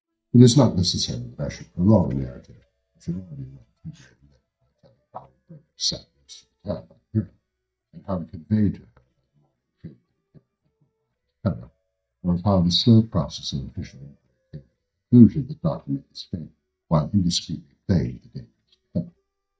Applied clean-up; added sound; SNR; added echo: neural mask model DeepFilterNet 3.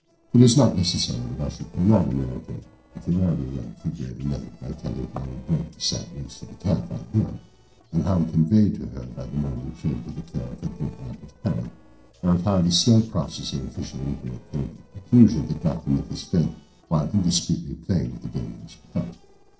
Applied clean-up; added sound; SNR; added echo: neural separator model SepFormer DNS4.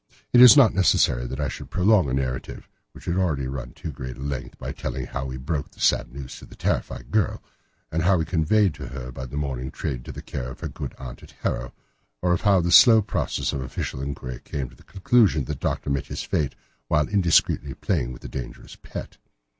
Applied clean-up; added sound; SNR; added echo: none; none; none; none.